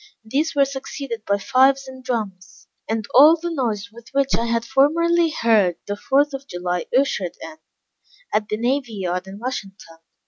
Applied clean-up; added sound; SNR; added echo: none; none; none; none.